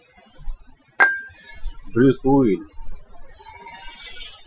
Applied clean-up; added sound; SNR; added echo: classical method Wiener filter.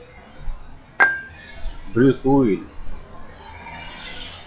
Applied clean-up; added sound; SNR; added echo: classical method log-MMSE.